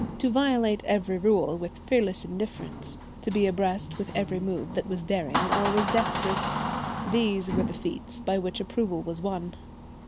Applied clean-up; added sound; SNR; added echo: none; Door; 6 dB; none.